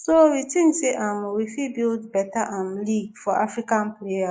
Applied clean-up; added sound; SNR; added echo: neural mask model Resemble Enhance denoiser.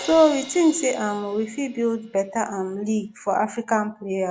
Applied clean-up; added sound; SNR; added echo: none; Crash cymbal; 20 dB; none.